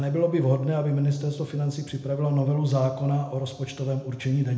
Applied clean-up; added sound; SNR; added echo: none; none; none; reverberation time 0.8 s.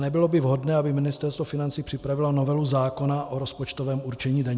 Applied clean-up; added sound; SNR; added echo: none; none; none; none.